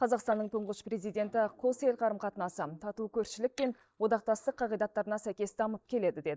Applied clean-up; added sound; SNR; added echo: neural mask model DeepFilterNet 3.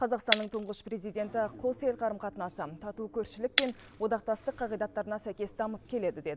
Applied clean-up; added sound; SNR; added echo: none; Shatter; 5 dB; none.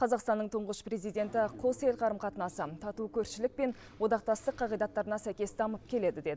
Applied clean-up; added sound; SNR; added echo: none; none; none; none.